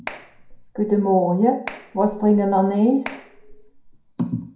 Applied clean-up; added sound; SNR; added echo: none; Clapping; 18 dB; reverberation time 0.4 s.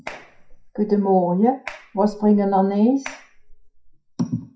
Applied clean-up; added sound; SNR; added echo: classical method WPE with log-MMSE.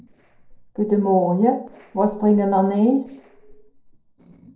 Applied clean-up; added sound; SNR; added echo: neural separator model SepFormer DNS4.